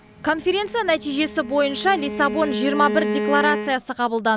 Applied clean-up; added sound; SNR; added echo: none; Bowed string instrument; 7 dB; none.